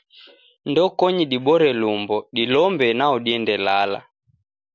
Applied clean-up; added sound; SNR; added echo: none; none; none; none.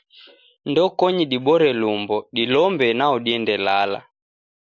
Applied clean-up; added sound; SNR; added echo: neural mask model Resemble Enhance denoiser.